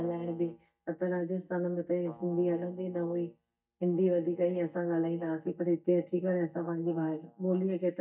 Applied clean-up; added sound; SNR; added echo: neural mask model DeepFilterNet 3.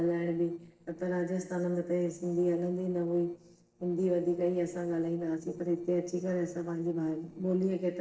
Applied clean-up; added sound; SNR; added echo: neural separator model SepFormer DNS4.